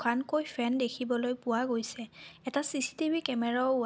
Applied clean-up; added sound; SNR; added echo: none; none; none; none.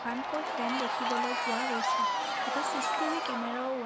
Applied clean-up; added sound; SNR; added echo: none; Crowd / Cheering; -5 dB; none.